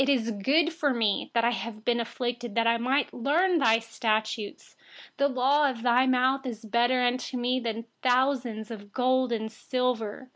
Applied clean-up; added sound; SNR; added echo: none; none; none; none.